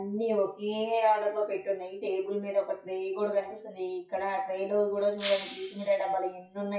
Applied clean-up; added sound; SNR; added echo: classical method WPE with log-MMSE.